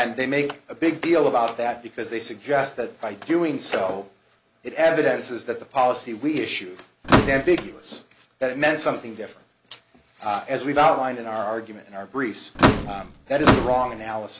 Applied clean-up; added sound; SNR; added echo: none; Slam / Microwave oven; -3 dB; none.